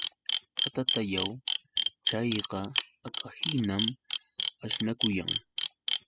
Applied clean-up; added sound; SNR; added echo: classical method spectral subtraction.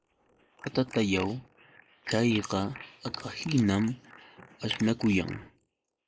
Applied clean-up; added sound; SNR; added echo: neural mask model Resemble Enhance denoiser.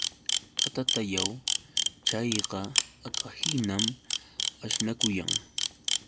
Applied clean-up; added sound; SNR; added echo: none; Camera; -3 dB; none.